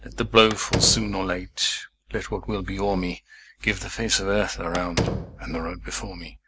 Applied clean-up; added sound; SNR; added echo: none; Slam; 5 dB; none.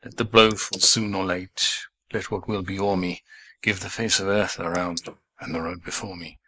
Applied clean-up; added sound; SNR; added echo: neural mask model Resemble Enhance denoiser.